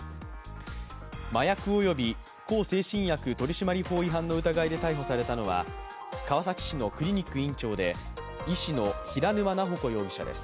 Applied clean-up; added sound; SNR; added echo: none; none; none; none.